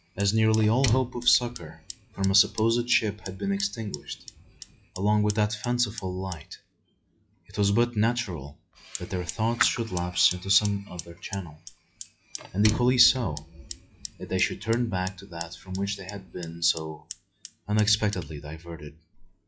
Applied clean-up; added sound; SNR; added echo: classical method log-MMSE.